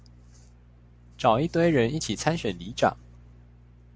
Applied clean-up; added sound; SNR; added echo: none; none; none; none.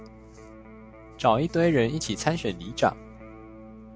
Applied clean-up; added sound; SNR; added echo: none; Electric guitar; 19 dB; none.